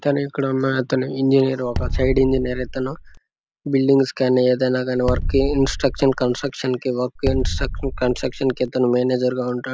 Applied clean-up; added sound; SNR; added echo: none; Bass drum; 5 dB; none.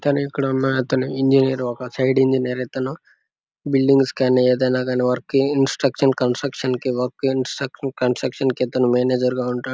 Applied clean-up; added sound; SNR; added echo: none; none; none; none.